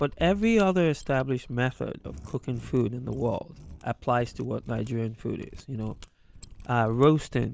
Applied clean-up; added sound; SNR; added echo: none; Mechanisms; 19 dB; none.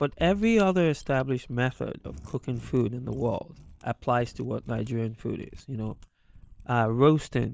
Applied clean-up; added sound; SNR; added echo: neural mask model DeepFilterNet 3.